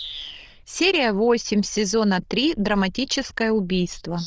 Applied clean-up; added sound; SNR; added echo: neural diffusion model UNIVERSE++.